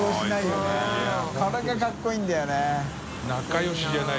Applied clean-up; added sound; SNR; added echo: none; none; none; none.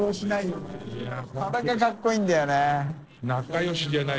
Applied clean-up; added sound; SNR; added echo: neural separator model SepFormer DNS4.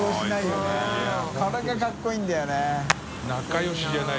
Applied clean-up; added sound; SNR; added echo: none; Hands; 12 dB; none.